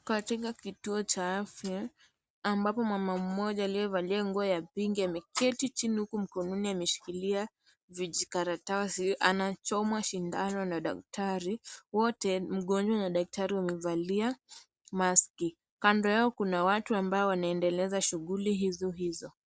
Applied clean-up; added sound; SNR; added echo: none; none; none; none.